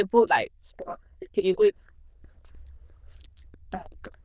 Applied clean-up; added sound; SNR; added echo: neural diffusion model UNIVERSE++.